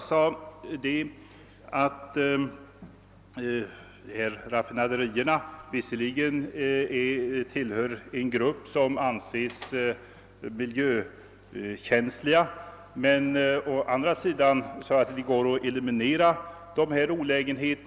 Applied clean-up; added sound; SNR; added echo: none; none; none; none.